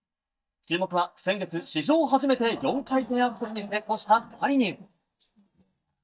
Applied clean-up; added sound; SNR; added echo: neural mask model DeepFilterNet 3.